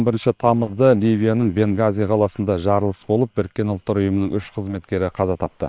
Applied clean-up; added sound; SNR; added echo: neural separator model SepFormer WHAM!.